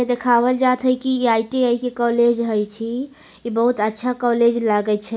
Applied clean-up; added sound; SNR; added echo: none; none; none; none.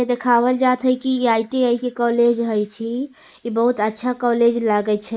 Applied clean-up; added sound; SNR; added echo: neural mask model Resemble Enhance denoiser.